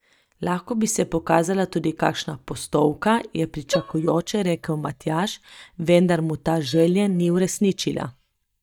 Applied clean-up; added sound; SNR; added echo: neural mask model DeepFilterNet 3.